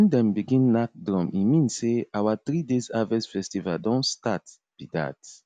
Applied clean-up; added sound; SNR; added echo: none; none; none; none.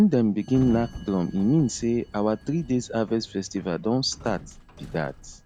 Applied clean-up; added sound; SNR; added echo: none; Sliding door; 18 dB; none.